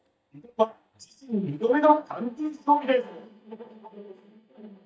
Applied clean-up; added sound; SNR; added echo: neural mask model DeepFilterNet 3.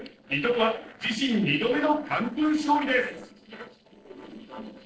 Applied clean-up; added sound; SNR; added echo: neural separator model SepFormer DNS4.